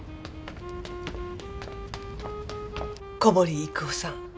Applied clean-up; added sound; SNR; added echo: none; Wind instrument, woodwind instrument; 11 dB; none.